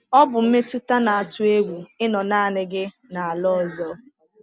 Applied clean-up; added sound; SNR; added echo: none; none; none; none.